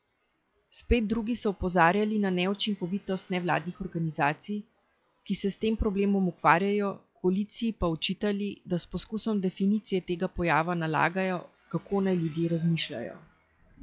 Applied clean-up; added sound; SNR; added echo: classical method log-MMSE.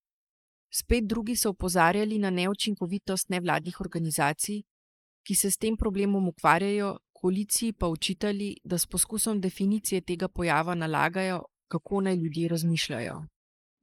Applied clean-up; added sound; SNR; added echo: neural mask model Resemble Enhance denoiser.